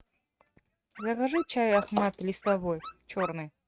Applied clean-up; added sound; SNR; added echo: neural mask model RNNoise.